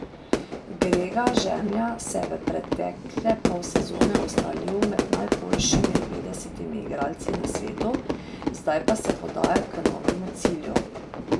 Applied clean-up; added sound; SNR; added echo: none; Fire / Fireworks; -2 dB; none.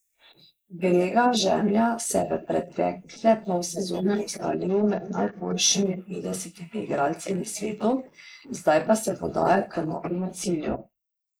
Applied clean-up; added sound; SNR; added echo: neural mask model Resemble Enhance denoiser.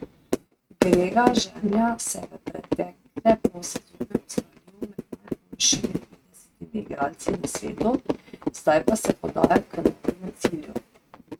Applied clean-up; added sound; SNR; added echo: neural mask model RNNoise.